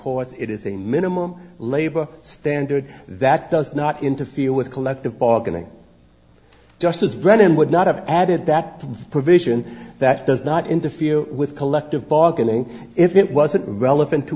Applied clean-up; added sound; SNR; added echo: none; none; none; none.